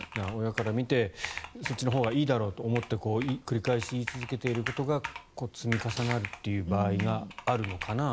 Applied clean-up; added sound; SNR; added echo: none; Computer keyboard + Snare drum; 12 dB; none.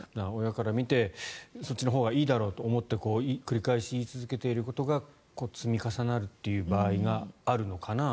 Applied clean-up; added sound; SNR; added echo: none; none; none; none.